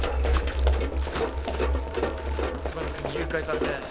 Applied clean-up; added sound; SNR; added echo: none; Run; 3 dB; none.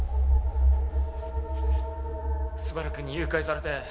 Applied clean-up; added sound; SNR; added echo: none; none; none; none.